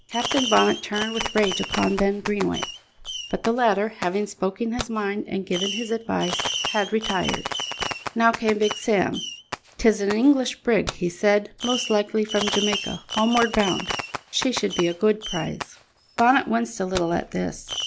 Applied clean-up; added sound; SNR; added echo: none; Fireworks; 8 dB; none.